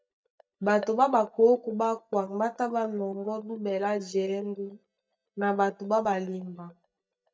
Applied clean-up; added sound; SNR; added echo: neural mask model DeepFilterNet 3.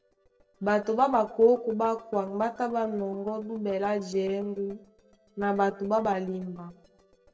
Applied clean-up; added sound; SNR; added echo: neural separator model SepFormer DNS4.